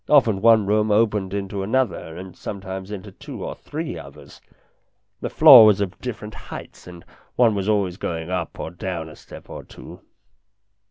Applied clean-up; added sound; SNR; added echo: none; none; none; none.